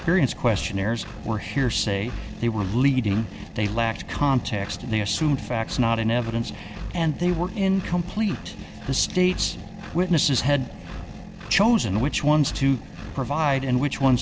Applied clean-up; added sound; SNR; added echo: none; Engine; 11 dB; none.